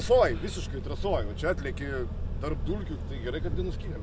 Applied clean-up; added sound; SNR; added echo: none; none; none; none.